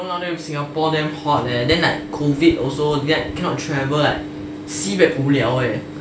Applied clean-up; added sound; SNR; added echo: none; none; none; none.